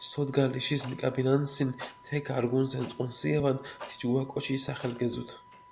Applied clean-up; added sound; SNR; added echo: none; Wind instrument, woodwind instrument + Clock; 20 dB; none.